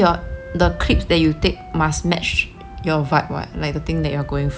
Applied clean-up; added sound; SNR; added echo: none; Wind instrument, woodwind instrument; 20 dB; none.